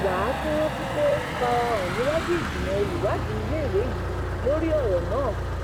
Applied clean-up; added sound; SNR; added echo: none; Motor vehicle (road); 1 dB; none.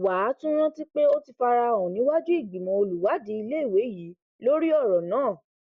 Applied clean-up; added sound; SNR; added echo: none; none; none; none.